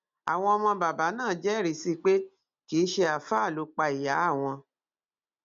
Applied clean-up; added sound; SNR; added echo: none; none; none; none.